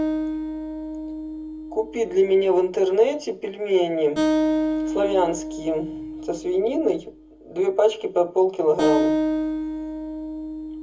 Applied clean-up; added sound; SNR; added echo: none; Acoustic guitar; 4 dB; reverberation time 0.3 s.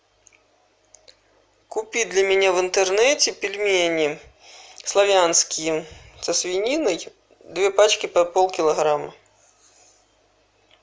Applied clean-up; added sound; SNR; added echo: none; none; none; none.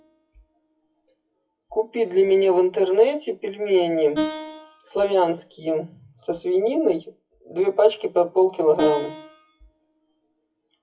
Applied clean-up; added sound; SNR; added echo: classical method WPE with log-MMSE.